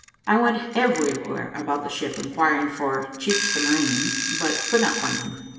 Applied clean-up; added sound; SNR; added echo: none; Alarm / Clock; 6 dB; reverberation time 1.4 s.